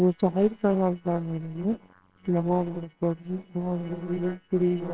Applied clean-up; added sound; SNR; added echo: neural separator model SepFormer WHAMR!.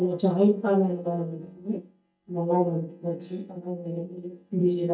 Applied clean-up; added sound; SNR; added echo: neural mask model DeepFilterNet 3.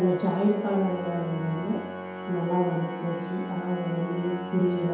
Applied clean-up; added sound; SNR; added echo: none; Organ; 7 dB; reverberation time 0.9 s.